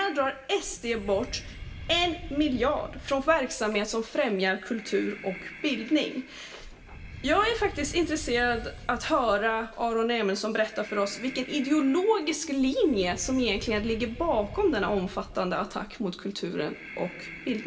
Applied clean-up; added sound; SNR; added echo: none; Breathing; 15 dB; reverberation time 0.8 s.